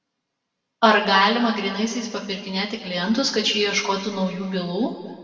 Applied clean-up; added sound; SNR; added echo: none; none; none; reverberation time 1.8 s.